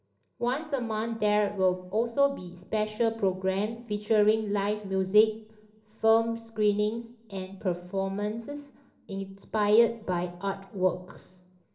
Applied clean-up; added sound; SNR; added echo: none; none; none; reverberation time 0.6 s.